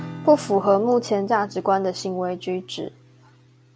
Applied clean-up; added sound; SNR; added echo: none; Acoustic guitar / Strum; 18 dB; none.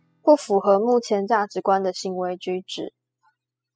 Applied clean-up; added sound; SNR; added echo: classical method spectral subtraction.